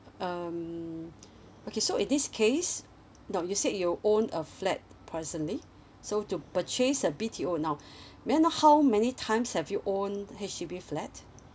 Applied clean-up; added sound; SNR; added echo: none; none; none; none.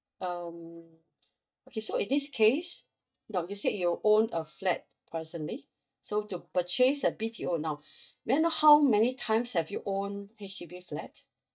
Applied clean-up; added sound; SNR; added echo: neural mask model DeepFilterNet 3.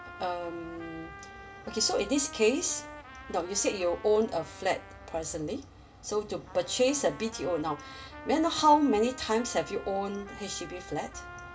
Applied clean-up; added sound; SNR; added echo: none; Trumpet; 17 dB; reverberation time 0.2 s.